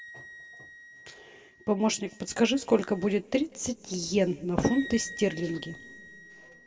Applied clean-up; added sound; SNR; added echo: none; Wind instrument, woodwind instrument; 18 dB; reverberation time 1.8 s.